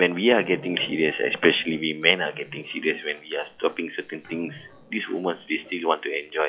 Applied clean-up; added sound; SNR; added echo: classical method log-MMSE.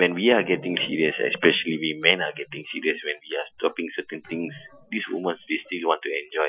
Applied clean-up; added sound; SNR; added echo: classical method Wiener filter.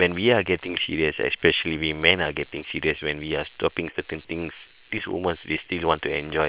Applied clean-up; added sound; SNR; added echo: neural separator model SepFormer WHAM!.